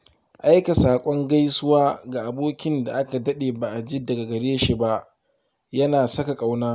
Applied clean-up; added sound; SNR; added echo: none; none; none; none.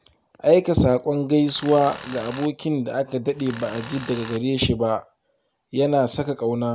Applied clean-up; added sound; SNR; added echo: none; Tools; 16 dB; none.